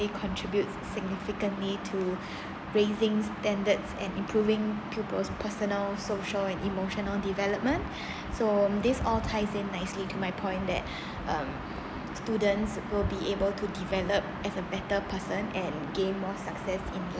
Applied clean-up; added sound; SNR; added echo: none; none; none; none.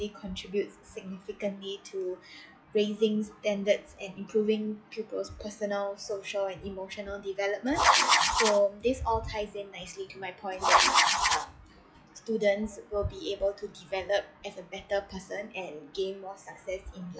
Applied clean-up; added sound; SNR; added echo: classical method WPE with log-MMSE.